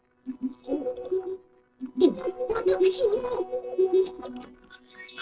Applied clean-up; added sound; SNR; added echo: neural separator model SepFormer DNS4.